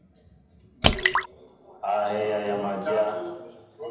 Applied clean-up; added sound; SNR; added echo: none; Drip / Splash, splatter; -1 dB; reverberation time 0.9 s.